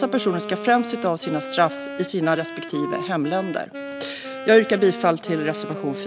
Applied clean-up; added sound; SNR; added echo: none; Wind instrument, woodwind instrument; 10 dB; none.